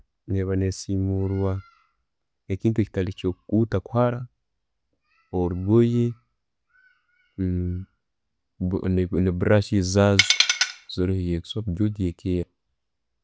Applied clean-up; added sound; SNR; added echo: none; Tools; -3 dB; none.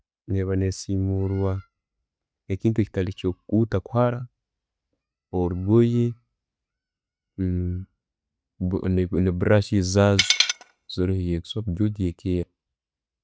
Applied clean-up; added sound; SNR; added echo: neural mask model RNNoise.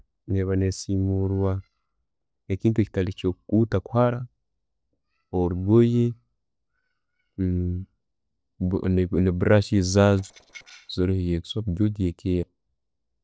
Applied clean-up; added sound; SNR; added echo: neural separator model SepFormer DNS4.